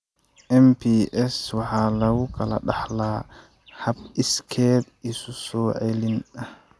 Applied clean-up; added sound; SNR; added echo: none; none; none; none.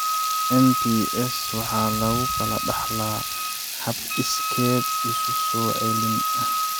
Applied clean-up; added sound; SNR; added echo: none; Water tap, faucet / Liquid + Wind instrument, woodwind instrument; -1 dB; none.